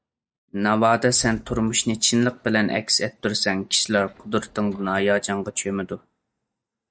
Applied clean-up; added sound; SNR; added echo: neural mask model DeepFilterNet 3.